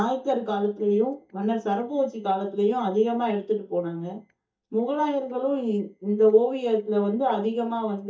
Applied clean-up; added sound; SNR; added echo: neural mask model DeepFilterNet 3.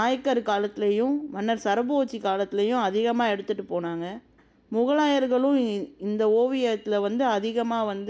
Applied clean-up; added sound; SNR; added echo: none; none; none; none.